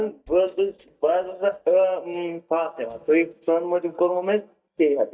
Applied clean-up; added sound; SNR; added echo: neural mask model DeepFilterNet 3.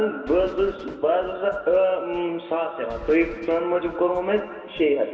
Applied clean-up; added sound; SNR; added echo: none; Train; 20 dB; reverberation time 2.4 s.